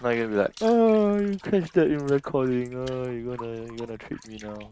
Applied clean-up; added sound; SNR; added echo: neural mask model RNNoise.